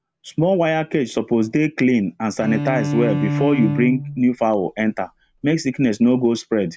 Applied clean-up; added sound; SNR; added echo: none; Bowed string instrument; 6 dB; none.